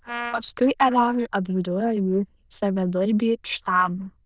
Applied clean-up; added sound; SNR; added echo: neural diffusion model UNIVERSE++.